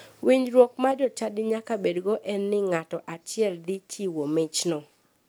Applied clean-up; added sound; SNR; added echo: none; none; none; none.